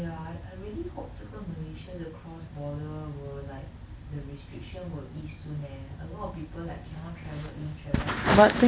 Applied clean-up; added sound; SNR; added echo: none; none; none; none.